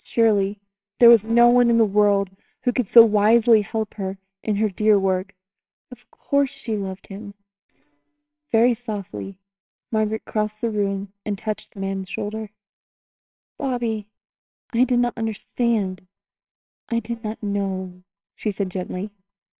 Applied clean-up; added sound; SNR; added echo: neural separator model SepFormer WHAMR!.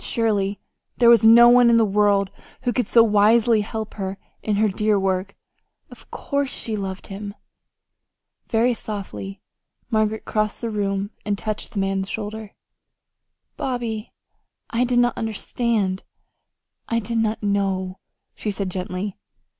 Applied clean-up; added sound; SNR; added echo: none; none; none; none.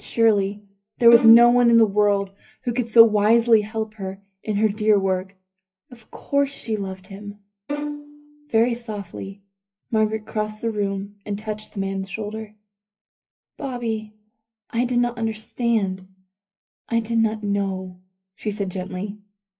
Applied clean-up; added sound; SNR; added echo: classical method WPE with log-MMSE.